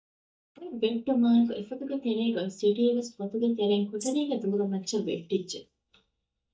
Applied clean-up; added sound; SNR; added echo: neural mask model DeepFilterNet 3.